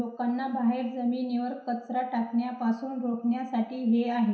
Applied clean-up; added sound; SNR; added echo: none; none; none; reverberation time 0.7 s.